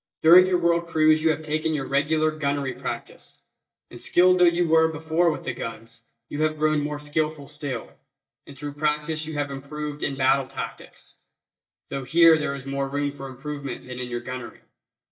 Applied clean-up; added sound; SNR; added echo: neural mask model DeepFilterNet 3.